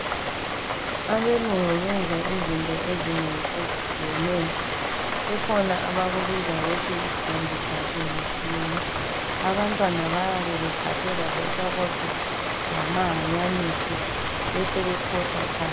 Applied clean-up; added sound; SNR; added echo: none; Rain; -1 dB; none.